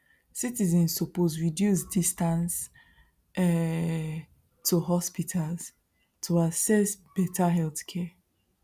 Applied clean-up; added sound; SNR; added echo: none; none; none; none.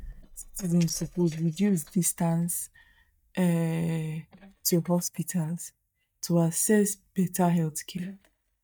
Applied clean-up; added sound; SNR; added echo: neural mask model DeepFilterNet 3.